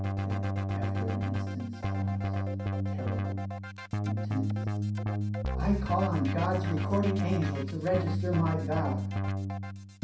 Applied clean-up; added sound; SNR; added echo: none; Keyboard (musical); -3 dB; reverberation time 0.6 s.